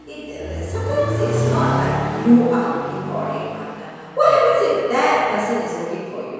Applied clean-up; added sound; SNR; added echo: none; Accelerating, revving, vroom; 7 dB; reverberation time 1.9 s.